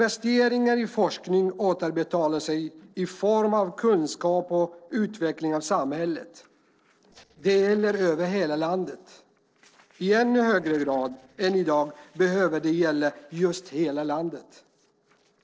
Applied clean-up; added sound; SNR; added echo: neural separator model SepFormer DNS4.